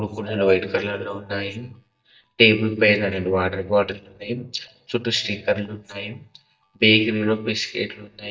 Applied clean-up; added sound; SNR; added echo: neural mask model DeepFilterNet 3.